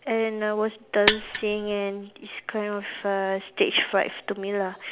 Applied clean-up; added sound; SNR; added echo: none; Mechanisms; 0 dB; none.